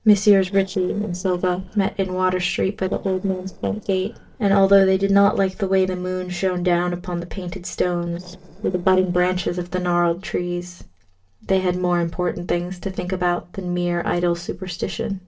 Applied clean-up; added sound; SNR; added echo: neural separator model SepFormer DNS4.